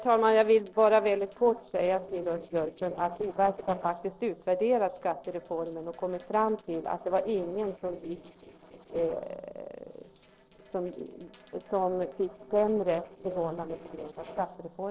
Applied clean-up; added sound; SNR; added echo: neural separator model SepFormer DNS4.